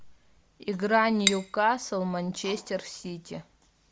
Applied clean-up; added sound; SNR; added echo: none; Cutlery, silverware / Dishes, pots, and pans; 1 dB; none.